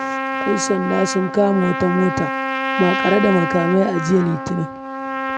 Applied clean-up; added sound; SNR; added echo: none; Trumpet; 4 dB; none.